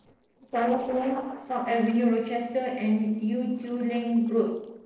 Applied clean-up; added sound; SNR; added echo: neural separator model SepFormer DNS4.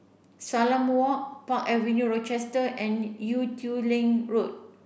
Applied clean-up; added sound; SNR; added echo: none; none; none; none.